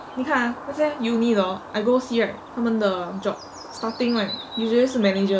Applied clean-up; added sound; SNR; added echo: none; Bird; 15 dB; none.